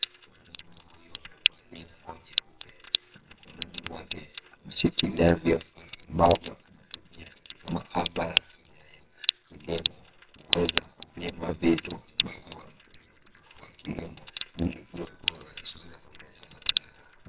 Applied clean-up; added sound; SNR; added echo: neural separator model SepFormer WHAMR!.